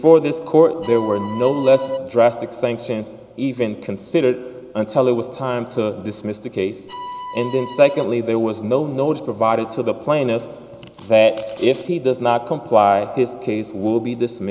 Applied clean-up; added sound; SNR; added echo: none; Bowed string instrument; 13 dB; none.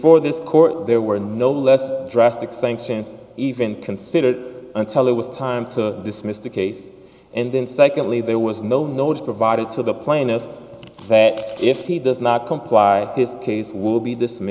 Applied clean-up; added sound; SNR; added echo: none; none; none; none.